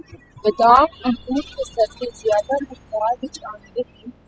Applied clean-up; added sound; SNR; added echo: classical method spectral subtraction.